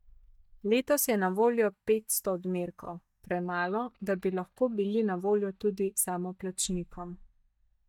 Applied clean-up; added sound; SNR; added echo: neural mask model DeepFilterNet 3.